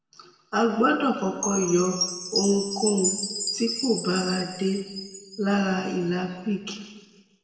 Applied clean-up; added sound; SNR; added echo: none; Chime; 7 dB; reverberation time 1.2 s.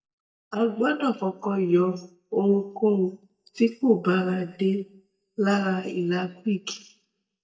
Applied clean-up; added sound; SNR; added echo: neural mask model DeepFilterNet 3.